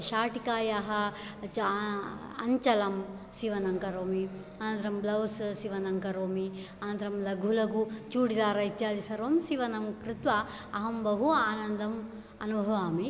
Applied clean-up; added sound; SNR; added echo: none; none; none; none.